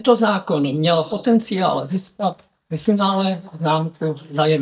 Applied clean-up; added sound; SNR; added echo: neural mask model DeepFilterNet 3.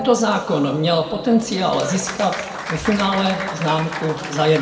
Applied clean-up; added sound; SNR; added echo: none; Applause; 11 dB; reverberation time 1.8 s.